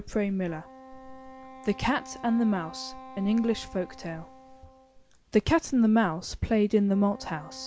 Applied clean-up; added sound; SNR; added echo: none; Wind instrument, woodwind instrument; 20 dB; none.